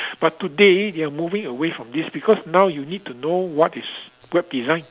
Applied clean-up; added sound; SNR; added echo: none; none; none; none.